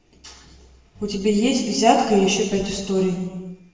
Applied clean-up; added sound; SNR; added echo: none; none; none; reverberation time 1.2 s.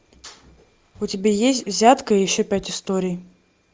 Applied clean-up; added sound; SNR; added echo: none; none; none; none.